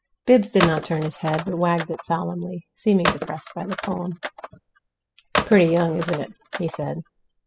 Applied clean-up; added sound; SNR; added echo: classical method spectral subtraction.